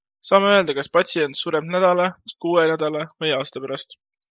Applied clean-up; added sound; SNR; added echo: neural mask model Resemble Enhance denoiser.